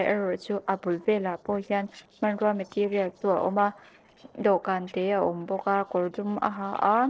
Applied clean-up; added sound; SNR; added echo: neural separator model SepFormer DNS4.